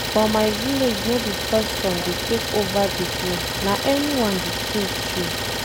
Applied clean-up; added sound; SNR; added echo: none; Idling; 2 dB; none.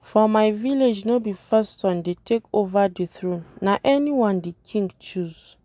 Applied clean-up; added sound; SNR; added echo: none; none; none; none.